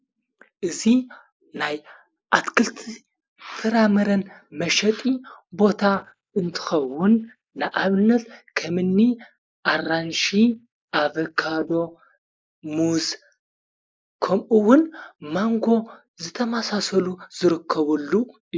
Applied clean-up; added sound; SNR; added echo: neural mask model Resemble Enhance denoiser.